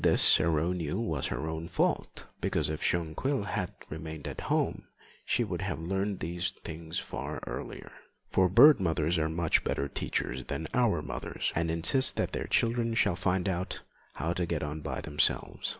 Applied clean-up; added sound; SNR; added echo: none; none; none; none.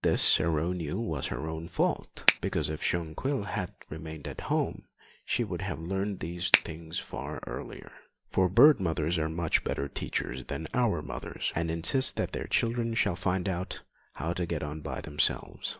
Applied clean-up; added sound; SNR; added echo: neural mask model DeepFilterNet 3.